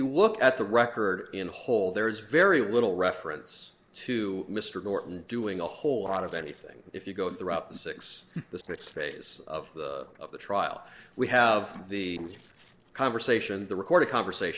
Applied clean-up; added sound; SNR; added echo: neural separator model SepFormer DNS4.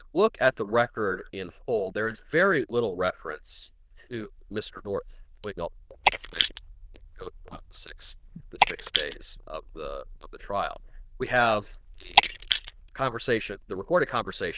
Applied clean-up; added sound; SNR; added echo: neural diffusion model UNIVERSE++.